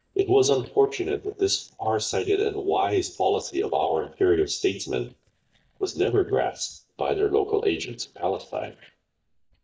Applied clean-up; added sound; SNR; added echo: neural mask model DeepFilterNet 3.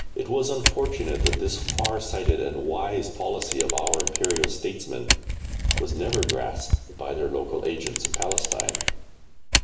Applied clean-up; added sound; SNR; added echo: none; Camera; -2 dB; reverberation time 0.7 s.